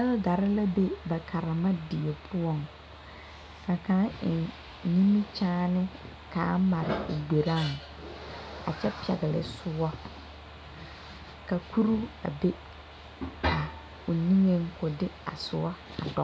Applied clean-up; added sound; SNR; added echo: none; none; none; none.